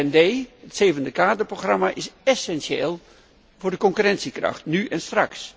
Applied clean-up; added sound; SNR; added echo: none; none; none; none.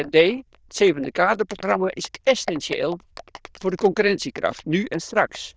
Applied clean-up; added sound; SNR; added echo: neural diffusion model UNIVERSE++.